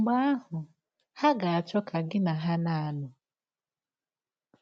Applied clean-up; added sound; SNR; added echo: none; none; none; none.